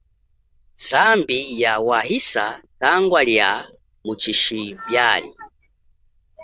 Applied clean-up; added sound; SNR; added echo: neural diffusion model UNIVERSE++.